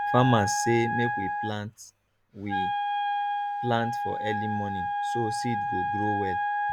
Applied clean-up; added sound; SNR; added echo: none; Wind instrument, woodwind instrument; -1 dB; none.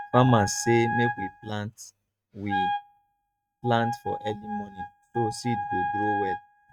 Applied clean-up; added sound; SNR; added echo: neural mask model RNNoise.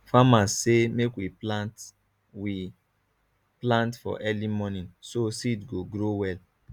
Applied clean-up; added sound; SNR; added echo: none; none; none; none.